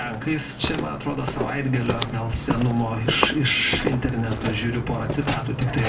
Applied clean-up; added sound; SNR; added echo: none; Walk, footsteps; 4 dB; reverberation time 0.2 s.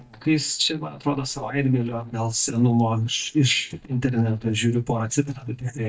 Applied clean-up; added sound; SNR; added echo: neural mask model DeepFilterNet 3.